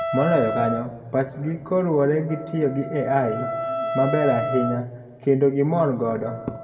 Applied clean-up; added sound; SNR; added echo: none; Wind instrument, woodwind instrument; 7 dB; reverberation time 1.2 s.